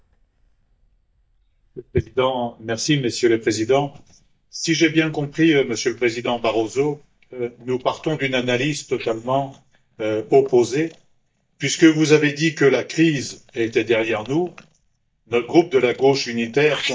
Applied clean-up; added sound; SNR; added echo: neural mask model DeepFilterNet 3.